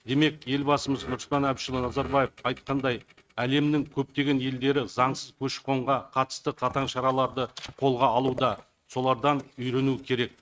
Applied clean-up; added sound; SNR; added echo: neural mask model RNNoise.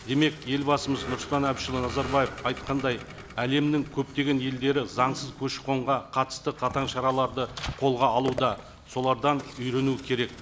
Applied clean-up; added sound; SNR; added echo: none; Vehicle; 15 dB; none.